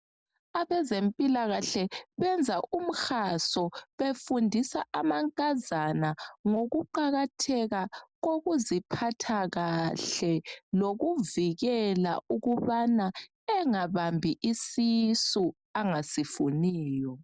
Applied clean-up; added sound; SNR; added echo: none; none; none; none.